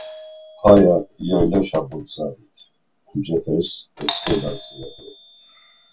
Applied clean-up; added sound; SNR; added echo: none; Doorbell; 16 dB; reverberation time 0.1 s.